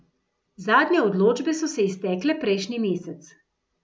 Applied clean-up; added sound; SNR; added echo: none; none; none; none.